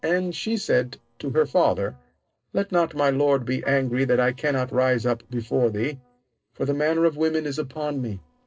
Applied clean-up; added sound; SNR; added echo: neural separator model SepFormer DNS4.